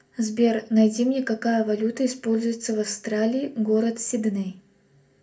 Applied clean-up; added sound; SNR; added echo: none; none; none; reverberation time 0.3 s.